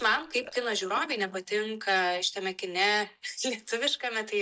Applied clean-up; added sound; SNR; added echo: neural mask model DeepFilterNet 3.